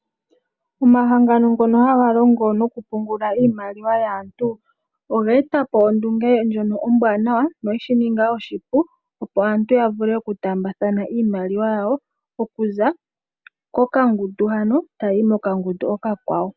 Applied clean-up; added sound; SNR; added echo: none; none; none; none.